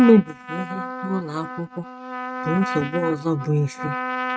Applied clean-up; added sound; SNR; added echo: neural mask model RNNoise.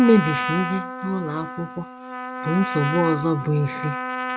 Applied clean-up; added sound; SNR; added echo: none; Trumpet; 6 dB; none.